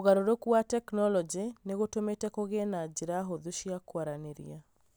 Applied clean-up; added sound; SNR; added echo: none; none; none; none.